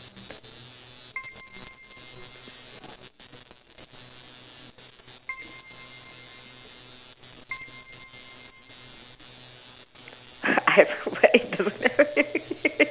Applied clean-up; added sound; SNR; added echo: none; Keyboard (musical); 17 dB; none.